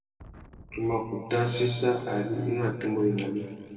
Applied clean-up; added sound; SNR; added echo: none; Wind; 19 dB; reverberation time 2.1 s.